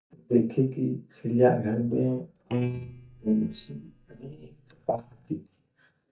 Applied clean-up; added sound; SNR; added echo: neural mask model DeepFilterNet 3.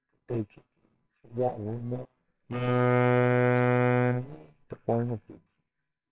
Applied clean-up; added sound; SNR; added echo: neural separator model SepFormer WHAMR!.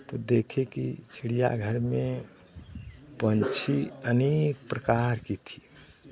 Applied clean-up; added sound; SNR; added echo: none; none; none; none.